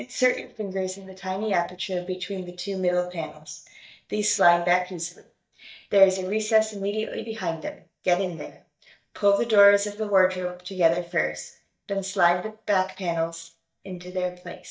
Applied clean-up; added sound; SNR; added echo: neural mask model DeepFilterNet 3.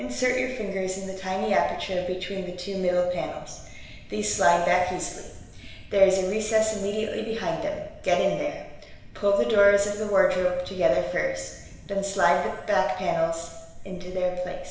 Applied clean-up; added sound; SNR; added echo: none; Thunder; 17 dB; reverberation time 1.1 s.